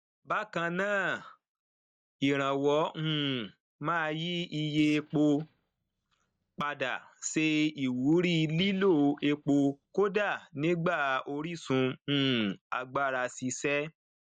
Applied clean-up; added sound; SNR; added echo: neural mask model DeepFilterNet 3.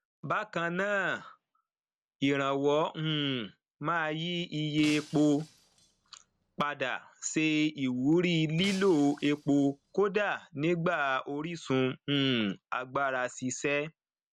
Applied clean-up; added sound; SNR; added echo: none; Shatter; 19 dB; none.